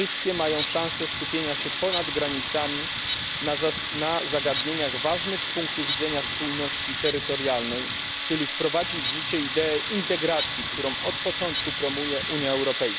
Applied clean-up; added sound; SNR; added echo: none; Tools + Bird; 1 dB; none.